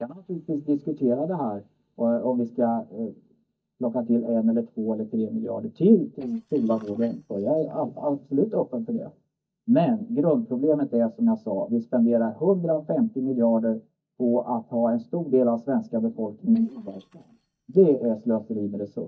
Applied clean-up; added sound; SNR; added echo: neural mask model DeepFilterNet 3.